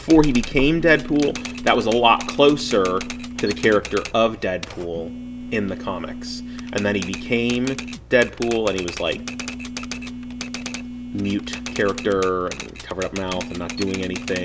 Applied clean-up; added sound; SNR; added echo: none; Typewriter + Telephone; 10 dB; none.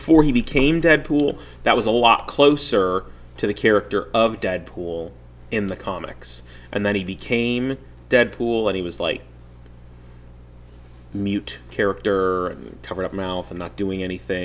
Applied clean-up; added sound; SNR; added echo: none; none; none; none.